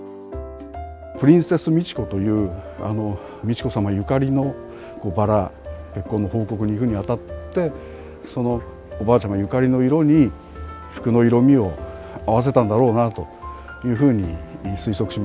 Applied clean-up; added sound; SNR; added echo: none; none; none; none.